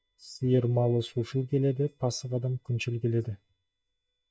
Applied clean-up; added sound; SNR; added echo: neural mask model DeepFilterNet 3.